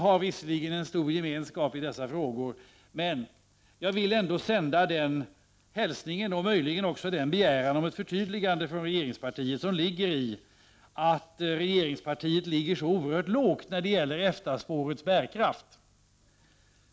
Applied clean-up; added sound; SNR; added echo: none; none; none; none.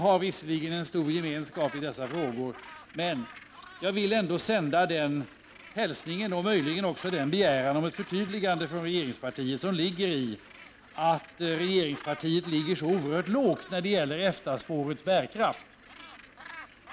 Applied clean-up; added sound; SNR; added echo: none; Gull, seagull; 19 dB; none.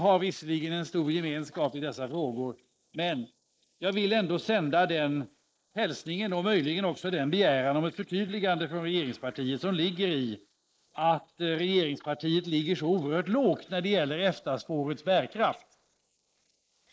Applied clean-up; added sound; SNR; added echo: neural mask model Resemble Enhance denoiser.